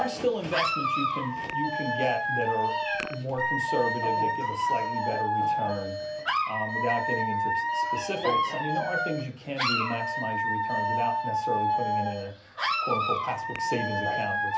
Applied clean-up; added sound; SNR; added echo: none; Alarm / Dog; -4 dB; reverberation time 0.3 s.